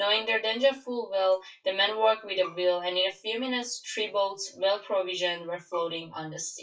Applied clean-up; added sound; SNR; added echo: classical method WPE with log-MMSE.